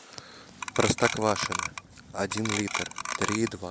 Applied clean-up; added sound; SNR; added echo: none; Clock; 3 dB; none.